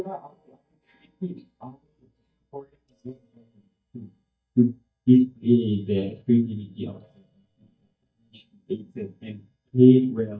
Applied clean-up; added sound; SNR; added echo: neural mask model DeepFilterNet 3.